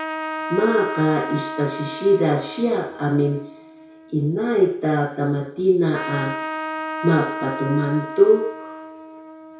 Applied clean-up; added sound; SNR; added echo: none; Trumpet; 10 dB; reverberation time 0.6 s.